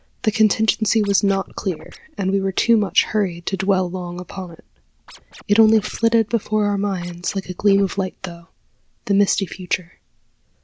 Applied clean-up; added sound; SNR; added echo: none; Scratching (performance technique); 19 dB; none.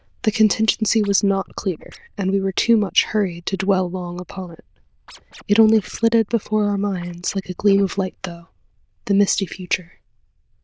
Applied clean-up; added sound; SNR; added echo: neural diffusion model UNIVERSE++.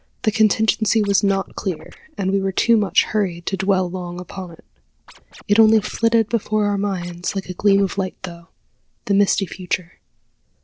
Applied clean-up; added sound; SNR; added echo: neural separator model SepFormer DNS4.